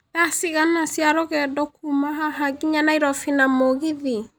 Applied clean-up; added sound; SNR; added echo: none; none; none; none.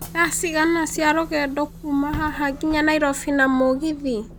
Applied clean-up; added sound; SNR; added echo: none; Bus / Engine; 16 dB; none.